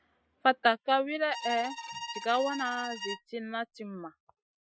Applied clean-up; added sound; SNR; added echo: classical method Wiener filter.